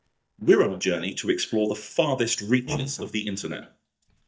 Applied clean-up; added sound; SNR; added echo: neural mask model DeepFilterNet 3.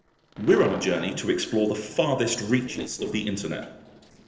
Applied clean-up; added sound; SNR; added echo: neural separator model SepFormer DNS4.